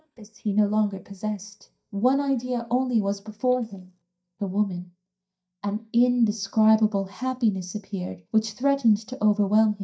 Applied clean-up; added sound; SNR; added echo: neural mask model DeepFilterNet 3.